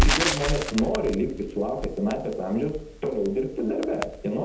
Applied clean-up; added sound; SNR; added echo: none; Crackle; 2 dB; reverberation time 0.8 s.